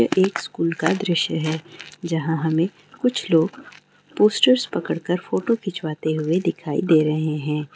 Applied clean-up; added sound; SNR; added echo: none; none; none; none.